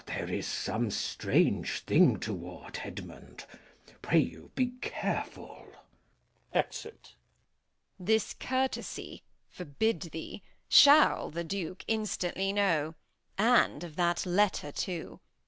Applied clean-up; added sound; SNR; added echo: none; none; none; none.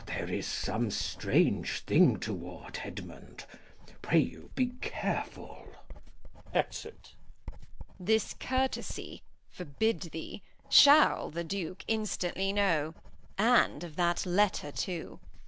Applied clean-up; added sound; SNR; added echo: none; Writing; 11 dB; none.